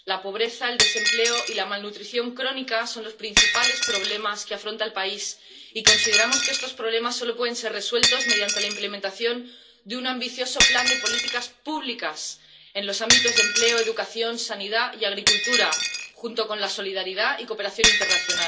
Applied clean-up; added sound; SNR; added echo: none; Shatter; -2 dB; reverberation time 0.2 s.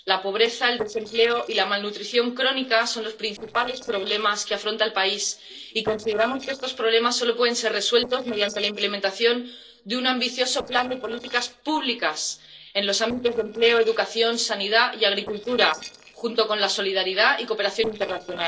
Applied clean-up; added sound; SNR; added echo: neural separator model SepFormer DNS4.